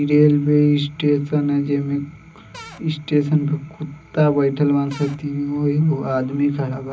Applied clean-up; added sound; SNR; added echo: none; Cupboard open or close / Door; 20 dB; reverberation time 0.4 s.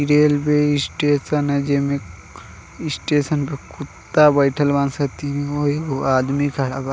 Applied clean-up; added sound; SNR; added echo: none; none; none; none.